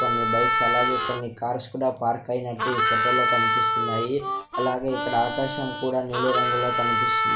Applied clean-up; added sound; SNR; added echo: none; Harmonica; -3 dB; none.